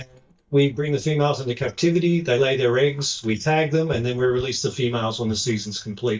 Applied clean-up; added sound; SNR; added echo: neural mask model DeepFilterNet 3.